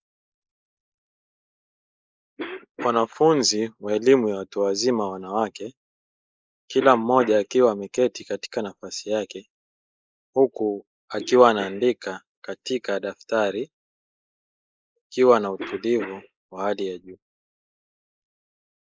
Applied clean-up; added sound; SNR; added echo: neural mask model Resemble Enhance denoiser.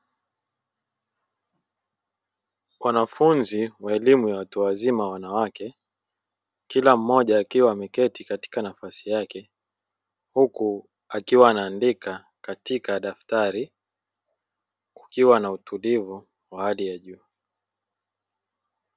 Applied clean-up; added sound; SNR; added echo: none; none; none; none.